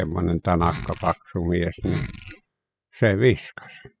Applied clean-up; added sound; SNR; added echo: classical method spectral subtraction.